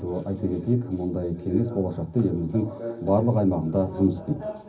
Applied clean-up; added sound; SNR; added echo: none; none; none; reverberation time 0.4 s.